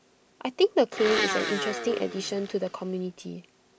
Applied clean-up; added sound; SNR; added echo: none; Domestic sounds, home sounds; 4 dB; none.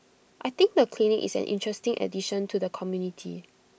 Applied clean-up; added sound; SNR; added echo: none; none; none; none.